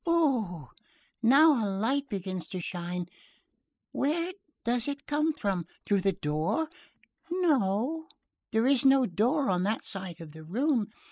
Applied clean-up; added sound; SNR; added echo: neural mask model Resemble Enhance denoiser.